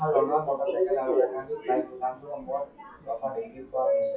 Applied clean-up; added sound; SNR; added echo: classical method WPE with log-MMSE.